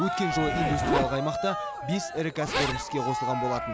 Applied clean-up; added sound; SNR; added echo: none; Cheering + Zipper (clothing); 0 dB; none.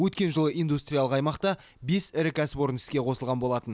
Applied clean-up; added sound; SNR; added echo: none; none; none; none.